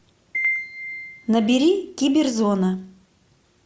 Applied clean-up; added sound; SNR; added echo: none; Piano; 7 dB; none.